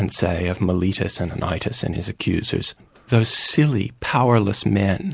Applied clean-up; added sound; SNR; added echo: none; none; none; none.